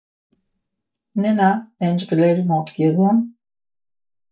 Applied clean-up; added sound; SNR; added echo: neural mask model DeepFilterNet 3.